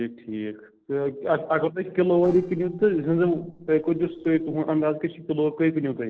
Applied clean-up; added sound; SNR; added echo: neural separator model SepFormer DNS4.